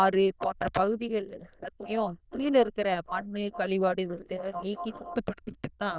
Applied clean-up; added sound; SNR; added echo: neural diffusion model UNIVERSE++.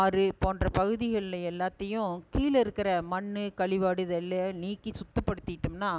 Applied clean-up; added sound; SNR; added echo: none; none; none; none.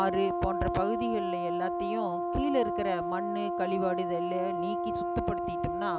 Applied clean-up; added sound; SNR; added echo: none; Brass instrument; -1 dB; none.